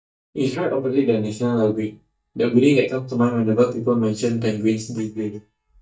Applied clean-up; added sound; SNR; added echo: neural mask model DeepFilterNet 3.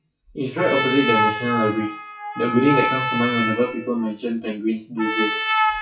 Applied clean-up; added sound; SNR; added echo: classical method WPE with log-MMSE.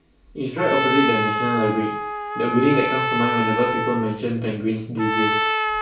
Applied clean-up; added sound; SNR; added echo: none; Trumpet; 1 dB; reverberation time 0.3 s.